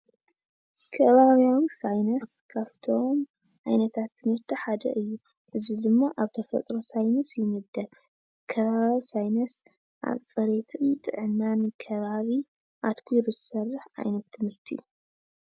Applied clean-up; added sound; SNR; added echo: none; none; none; none.